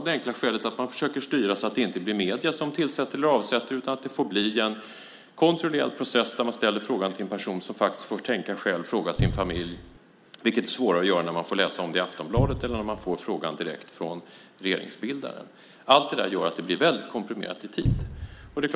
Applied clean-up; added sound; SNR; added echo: none; Cupboard open or close; 2 dB; none.